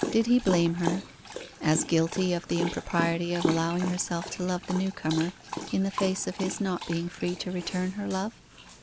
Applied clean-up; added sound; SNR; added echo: none; Dog; 8 dB; none.